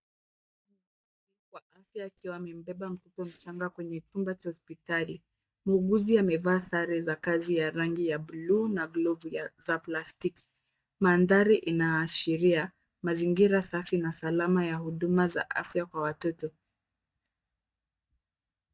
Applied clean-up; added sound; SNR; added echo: neural mask model DeepFilterNet 3.